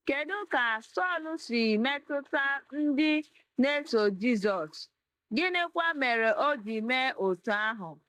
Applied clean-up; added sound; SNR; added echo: neural mask model DeepFilterNet 3.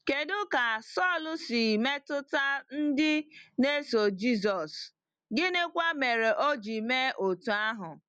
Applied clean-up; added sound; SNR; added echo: none; none; none; none.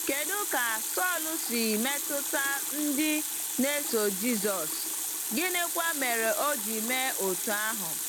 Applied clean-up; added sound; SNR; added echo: none; Water tap, faucet; 1 dB; none.